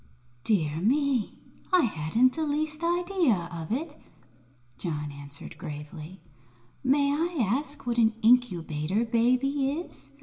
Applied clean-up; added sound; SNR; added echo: none; none; none; reverberation time 1.4 s.